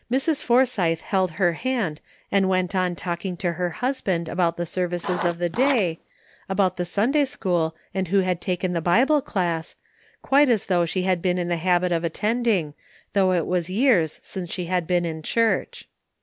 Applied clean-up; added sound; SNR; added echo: none; Writing; 8 dB; none.